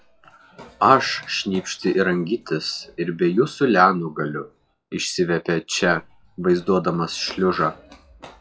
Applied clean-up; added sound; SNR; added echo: classical method log-MMSE.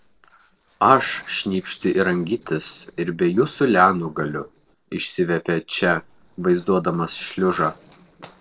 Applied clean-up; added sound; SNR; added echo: neural separator model SepFormer DNS4.